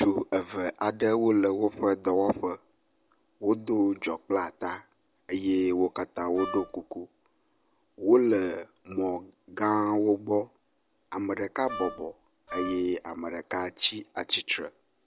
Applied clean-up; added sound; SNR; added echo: none; Wind instrument, woodwind instrument; 10 dB; none.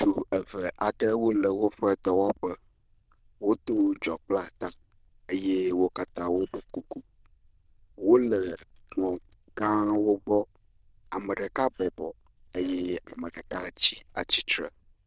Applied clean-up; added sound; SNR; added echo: neural diffusion model UNIVERSE++.